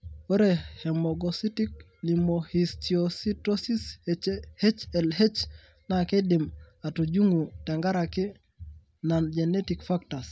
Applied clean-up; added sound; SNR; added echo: none; none; none; none.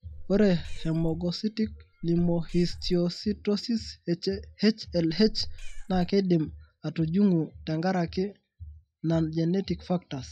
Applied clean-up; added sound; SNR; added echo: classical method log-MMSE.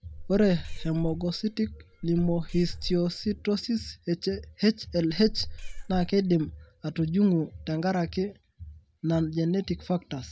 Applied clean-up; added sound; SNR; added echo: none; Meow; 8 dB; none.